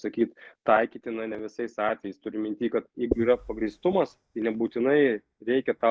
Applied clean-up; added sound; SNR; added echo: neural mask model DeepFilterNet 3.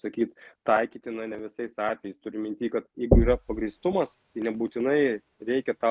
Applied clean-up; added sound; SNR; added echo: neural mask model RNNoise.